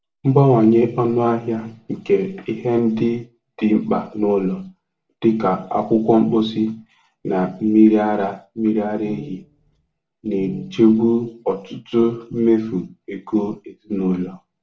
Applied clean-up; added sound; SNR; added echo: none; Brass instrument; 19 dB; reverberation time 0.1 s.